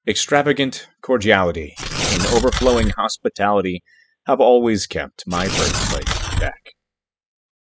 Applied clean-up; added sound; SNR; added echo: classical method spectral subtraction.